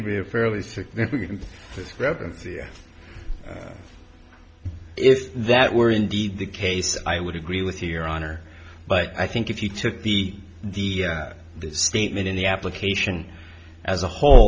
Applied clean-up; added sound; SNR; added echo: none; none; none; none.